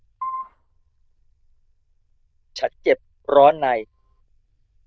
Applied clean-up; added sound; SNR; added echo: neural diffusion model UNIVERSE++.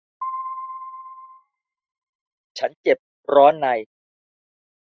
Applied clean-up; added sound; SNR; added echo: classical method Wiener filter.